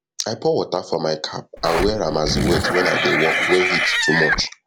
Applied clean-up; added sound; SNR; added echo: none; Livestock, farm animals, working animals; -1 dB; none.